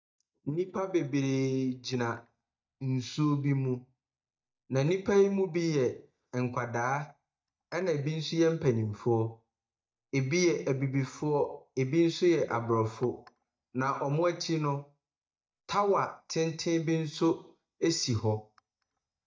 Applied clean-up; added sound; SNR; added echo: neural mask model DeepFilterNet 3.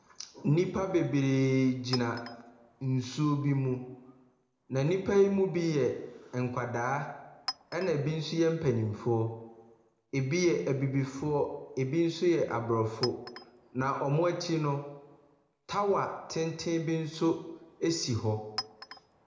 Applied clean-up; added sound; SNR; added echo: none; Chink, clink; 20 dB; reverberation time 0.5 s.